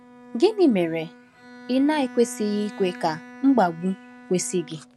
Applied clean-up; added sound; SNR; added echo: none; Bowed string instrument; 19 dB; none.